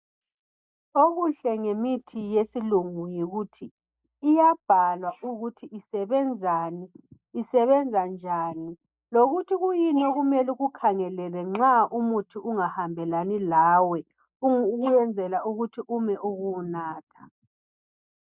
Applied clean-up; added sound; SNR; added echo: neural mask model Resemble Enhance denoiser.